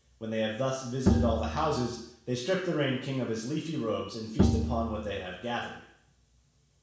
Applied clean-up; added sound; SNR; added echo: none; Bowed string instrument; -2 dB; reverberation time 0.7 s.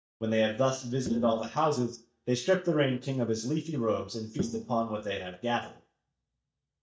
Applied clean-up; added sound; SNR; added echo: neural mask model DeepFilterNet 3.